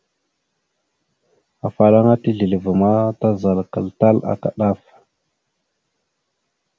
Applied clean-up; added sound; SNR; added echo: none; none; none; none.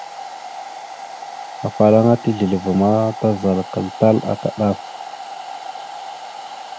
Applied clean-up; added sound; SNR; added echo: none; Domestic sounds, home sounds; 12 dB; none.